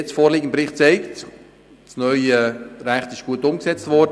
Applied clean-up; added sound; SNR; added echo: none; none; none; none.